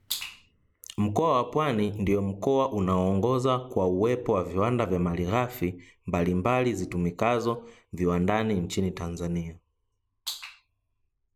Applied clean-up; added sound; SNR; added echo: none; none; none; none.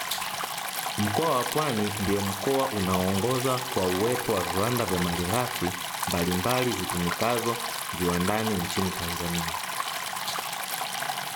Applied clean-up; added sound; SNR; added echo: none; Stream; 3 dB; none.